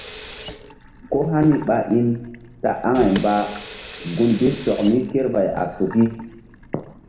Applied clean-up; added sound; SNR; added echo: none; Sink (filling or washing) / Water tap, faucet; 14 dB; reverberation time 0.8 s.